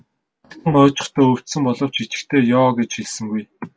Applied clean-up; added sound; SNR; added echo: none; none; none; none.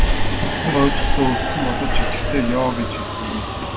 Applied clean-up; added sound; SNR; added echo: none; Subway, metro, underground; -4 dB; none.